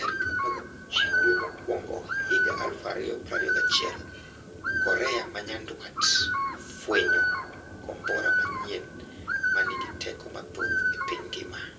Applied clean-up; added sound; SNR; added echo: none; Bird; -4 dB; reverberation time 0.2 s.